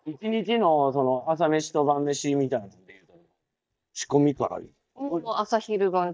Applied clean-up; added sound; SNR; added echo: neural mask model DeepFilterNet 3.